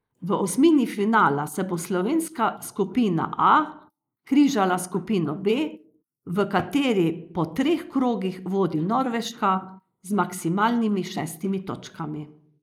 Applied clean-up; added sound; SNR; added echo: neural mask model Resemble Enhance denoiser.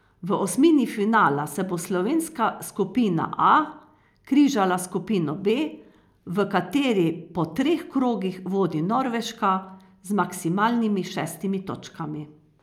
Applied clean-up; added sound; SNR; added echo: none; none; none; none.